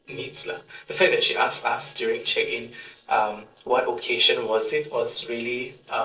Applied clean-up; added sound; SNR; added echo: neural separator model SepFormer DNS4.